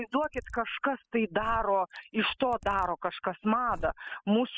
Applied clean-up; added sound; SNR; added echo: classical method spectral subtraction.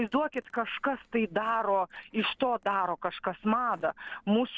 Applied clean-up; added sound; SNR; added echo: neural separator model SepFormer DNS4.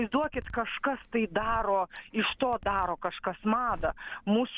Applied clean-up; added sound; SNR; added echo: none; Zipper (clothing); 16 dB; none.